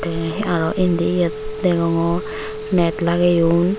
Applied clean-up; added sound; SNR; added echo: none; Telephone; 11 dB; none.